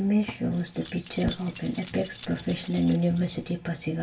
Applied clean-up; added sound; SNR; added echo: none; Keys jangling; 16 dB; reverberation time 0.2 s.